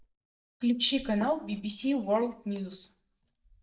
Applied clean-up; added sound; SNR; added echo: neural mask model DeepFilterNet 3.